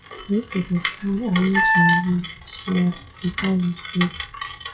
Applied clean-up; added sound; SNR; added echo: classical method log-MMSE.